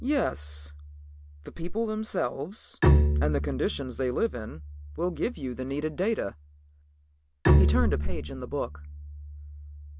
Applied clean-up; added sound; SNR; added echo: none; Bowed string instrument; -2 dB; none.